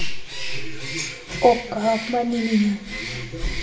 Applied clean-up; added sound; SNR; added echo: none; Bird; 11 dB; reverberation time 1.4 s.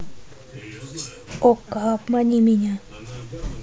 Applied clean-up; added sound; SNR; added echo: none; none; none; none.